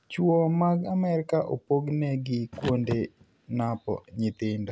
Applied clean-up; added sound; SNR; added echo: none; Car; 14 dB; none.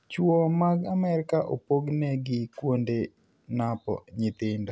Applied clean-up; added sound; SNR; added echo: none; none; none; none.